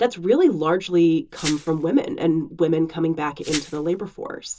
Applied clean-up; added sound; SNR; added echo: none; Glass; 14 dB; reverberation time 0.2 s.